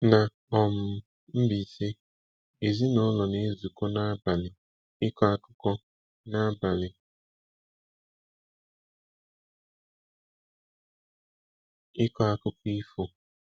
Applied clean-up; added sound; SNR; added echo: none; none; none; none.